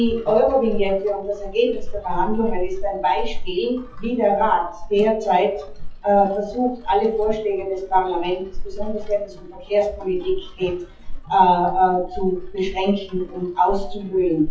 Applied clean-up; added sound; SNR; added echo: classical method WPE with log-MMSE.